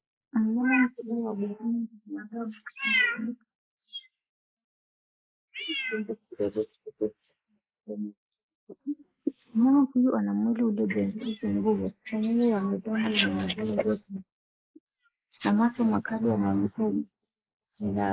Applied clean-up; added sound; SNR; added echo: neural mask model Resemble Enhance denoiser.